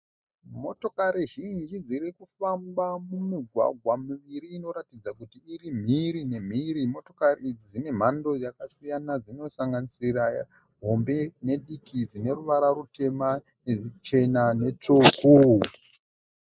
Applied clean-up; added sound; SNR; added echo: neural mask model Resemble Enhance denoiser.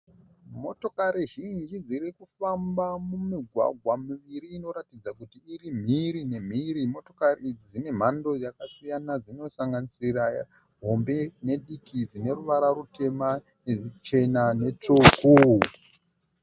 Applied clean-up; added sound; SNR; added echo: none; none; none; none.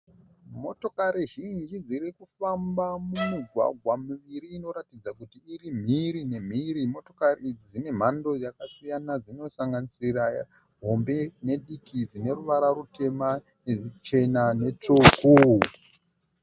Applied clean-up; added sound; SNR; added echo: none; Bowed string instrument; 11 dB; none.